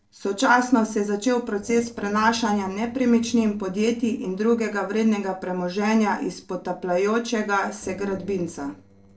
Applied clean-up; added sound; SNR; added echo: neural separator model SepFormer DNS4.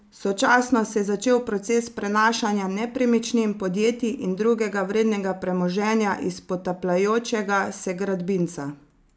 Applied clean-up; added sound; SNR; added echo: none; none; none; none.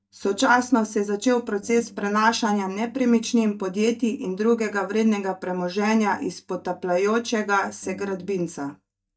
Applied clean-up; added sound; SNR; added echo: neural mask model DeepFilterNet 3.